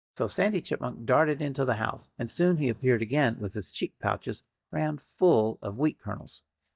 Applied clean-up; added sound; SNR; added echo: neural mask model DeepFilterNet 3.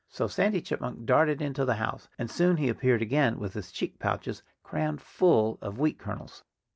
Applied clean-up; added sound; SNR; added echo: none; none; none; none.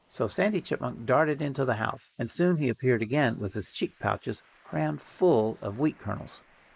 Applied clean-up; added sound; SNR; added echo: neural mask model Resemble Enhance denoiser.